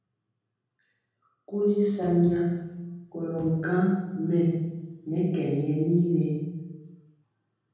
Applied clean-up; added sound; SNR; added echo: none; none; none; reverberation time 1.3 s.